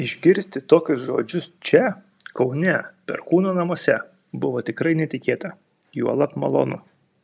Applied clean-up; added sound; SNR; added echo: none; none; none; none.